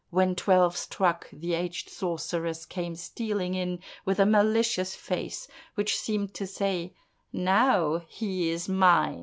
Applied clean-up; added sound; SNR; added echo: none; none; none; none.